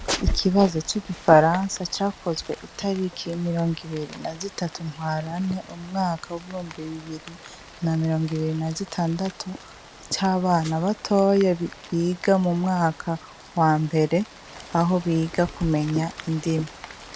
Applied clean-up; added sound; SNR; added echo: none; Rain; 14 dB; none.